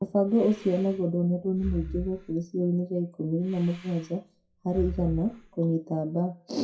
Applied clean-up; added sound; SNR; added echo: classical method WPE with log-MMSE.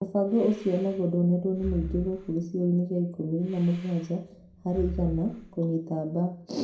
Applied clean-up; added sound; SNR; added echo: none; Breathing; 12 dB; reverberation time 0.4 s.